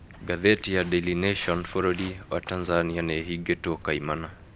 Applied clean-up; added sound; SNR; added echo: none; Walk, footsteps; 18 dB; none.